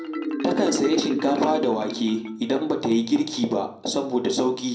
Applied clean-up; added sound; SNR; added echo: none; Marimba, xylophone; 7 dB; reverberation time 0.5 s.